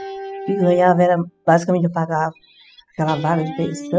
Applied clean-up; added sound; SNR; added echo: classical method spectral subtraction.